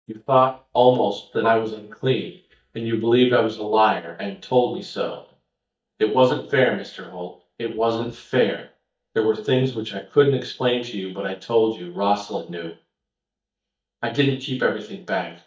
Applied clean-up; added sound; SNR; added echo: neural mask model DeepFilterNet 3.